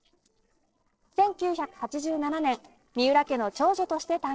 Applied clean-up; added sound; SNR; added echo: neural separator model SepFormer DNS4.